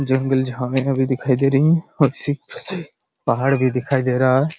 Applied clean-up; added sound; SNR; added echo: none; none; none; none.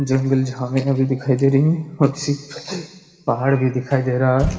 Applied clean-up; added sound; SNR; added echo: none; Motor vehicle (road); 15 dB; reverberation time 1.5 s.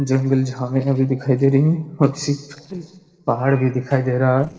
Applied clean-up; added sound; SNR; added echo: neural separator model SepFormer DNS4.